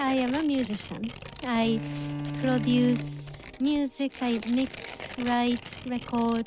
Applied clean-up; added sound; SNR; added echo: none; Bowed string instrument + Tearing; 9 dB; none.